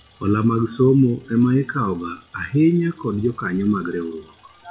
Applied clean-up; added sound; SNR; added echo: classical method WPE with log-MMSE.